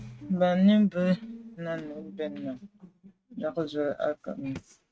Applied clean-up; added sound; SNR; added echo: neural mask model RNNoise.